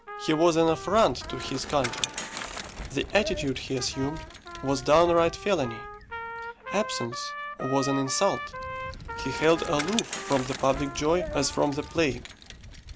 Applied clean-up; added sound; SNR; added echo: none; Bicycle + Trumpet; 9 dB; none.